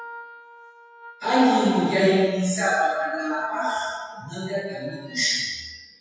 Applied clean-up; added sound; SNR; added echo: classical method WPE with log-MMSE.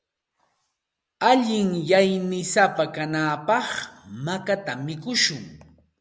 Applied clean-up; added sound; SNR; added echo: none; none; none; none.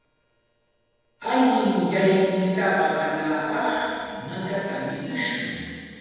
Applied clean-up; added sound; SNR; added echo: neural separator model SepFormer DNS4.